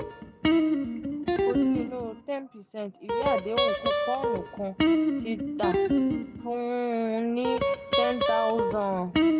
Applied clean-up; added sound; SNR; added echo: none; Guitar; -5 dB; none.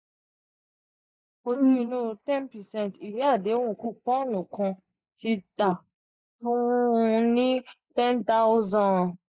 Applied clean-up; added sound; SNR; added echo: neural mask model Resemble Enhance denoiser.